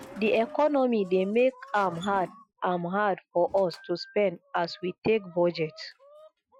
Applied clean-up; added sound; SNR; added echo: classical method Wiener filter.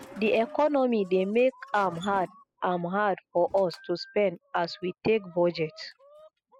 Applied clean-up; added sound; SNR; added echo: classical method spectral subtraction.